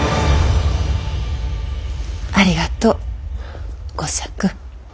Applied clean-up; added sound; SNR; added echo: none; none; none; none.